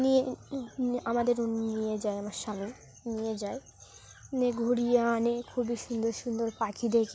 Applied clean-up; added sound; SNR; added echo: none; none; none; none.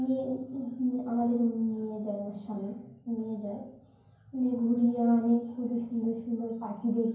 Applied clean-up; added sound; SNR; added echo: none; none; none; reverberation time 0.9 s.